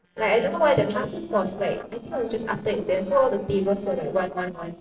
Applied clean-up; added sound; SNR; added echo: neural separator model SepFormer DNS4.